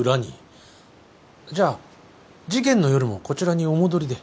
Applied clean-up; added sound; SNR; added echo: none; none; none; none.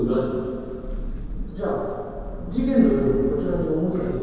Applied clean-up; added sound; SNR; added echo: none; Thunder; 8 dB; reverberation time 2.2 s.